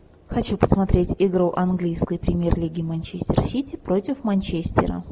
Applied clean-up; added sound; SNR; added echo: none; none; none; none.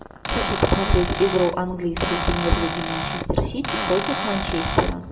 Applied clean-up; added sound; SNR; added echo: none; Cupboard open or close / Door; 4 dB; reverberation time 1.3 s.